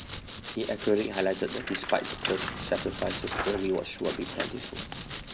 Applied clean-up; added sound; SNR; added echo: none; Bicycle + Domestic sounds, home sounds; 6 dB; none.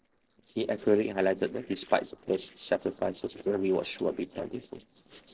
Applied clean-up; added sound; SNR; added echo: neural separator model SepFormer DNS4.